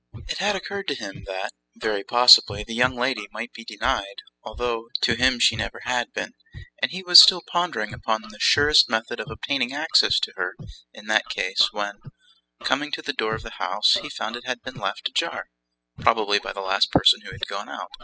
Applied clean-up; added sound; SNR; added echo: classical method spectral subtraction.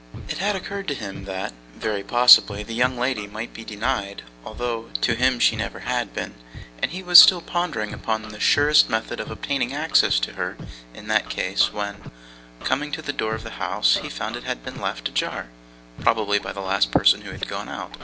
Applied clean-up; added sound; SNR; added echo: none; Scratching (performance technique); 16 dB; none.